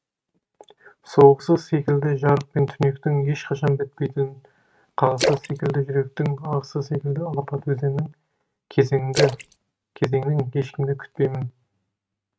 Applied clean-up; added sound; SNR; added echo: neural mask model RNNoise.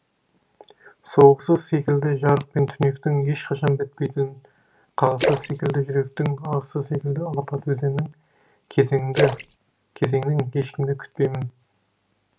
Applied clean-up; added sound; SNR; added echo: none; Splash, splatter; 7 dB; none.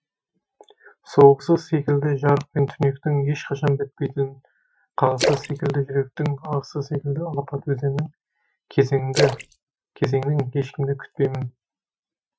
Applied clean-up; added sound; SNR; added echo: classical method Wiener filter.